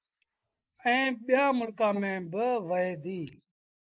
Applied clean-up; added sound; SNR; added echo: neural mask model Resemble Enhance denoiser.